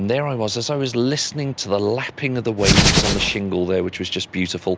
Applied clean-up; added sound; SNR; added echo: none; Hands; -5 dB; none.